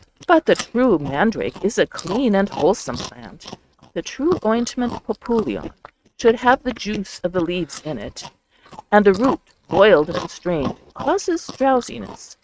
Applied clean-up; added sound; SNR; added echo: neural mask model RNNoise.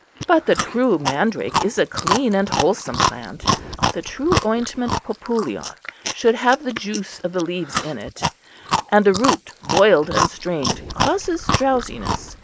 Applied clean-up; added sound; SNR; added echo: neural mask model Resemble Enhance denoiser.